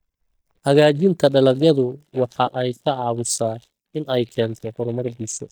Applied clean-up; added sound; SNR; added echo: neural mask model DeepFilterNet 3.